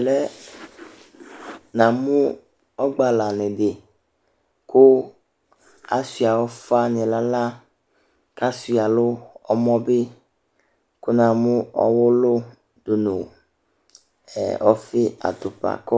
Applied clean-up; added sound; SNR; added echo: none; none; none; none.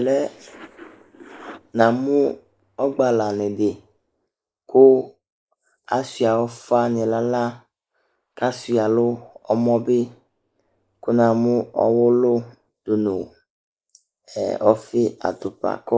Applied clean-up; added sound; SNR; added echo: neural mask model Resemble Enhance denoiser.